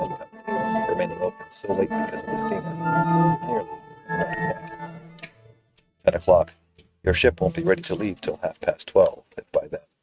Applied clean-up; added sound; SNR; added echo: neural mask model RNNoise.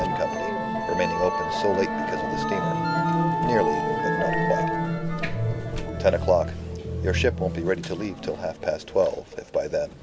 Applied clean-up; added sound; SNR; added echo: none; Musical instrument; -1 dB; none.